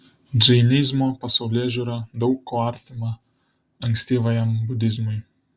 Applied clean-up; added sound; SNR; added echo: none; none; none; none.